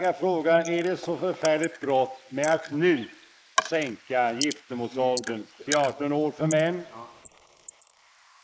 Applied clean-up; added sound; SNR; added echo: neural mask model Resemble Enhance denoiser.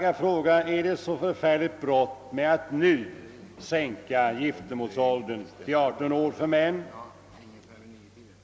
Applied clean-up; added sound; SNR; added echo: none; none; none; none.